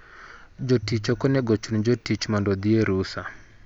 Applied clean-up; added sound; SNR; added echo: none; Piano; 17 dB; none.